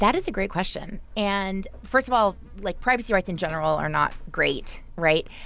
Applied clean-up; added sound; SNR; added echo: none; Buzz; 12 dB; none.